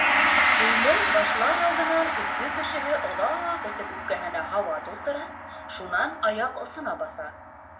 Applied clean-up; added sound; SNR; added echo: none; Gong; -2 dB; reverberation time 0.3 s.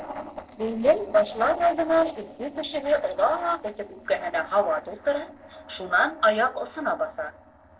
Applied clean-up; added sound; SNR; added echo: neural separator model SepFormer DNS4.